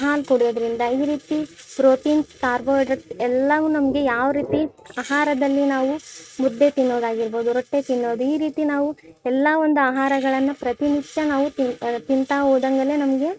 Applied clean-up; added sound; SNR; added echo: neural mask model RNNoise.